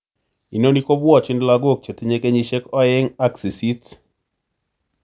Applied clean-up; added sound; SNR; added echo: none; none; none; none.